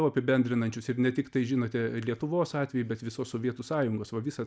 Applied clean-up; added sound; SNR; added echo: none; none; none; none.